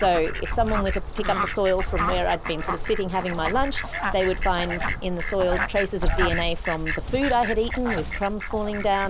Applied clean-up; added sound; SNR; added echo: none; Fowl + Walk, footsteps; 2 dB; none.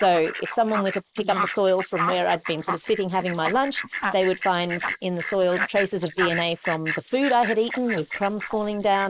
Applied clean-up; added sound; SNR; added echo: neural mask model Resemble Enhance denoiser.